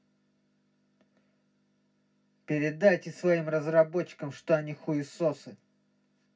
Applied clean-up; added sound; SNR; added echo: none; none; none; reverberation time 0.4 s.